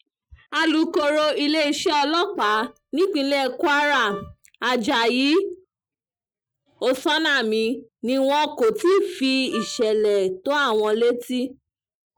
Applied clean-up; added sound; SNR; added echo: neural mask model RNNoise.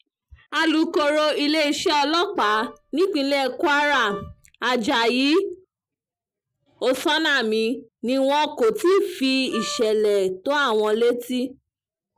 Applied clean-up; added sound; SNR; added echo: none; Wind instrument, woodwind instrument; 14 dB; none.